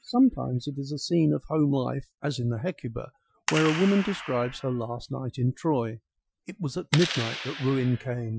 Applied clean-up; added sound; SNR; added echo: classical method Wiener filter.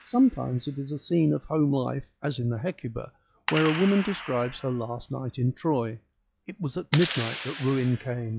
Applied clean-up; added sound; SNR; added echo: classical method log-MMSE.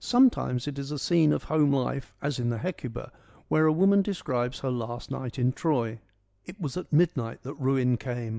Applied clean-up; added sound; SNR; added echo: none; none; none; none.